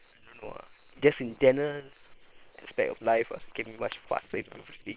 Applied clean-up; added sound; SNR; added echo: neural separator model SepFormer WHAM!.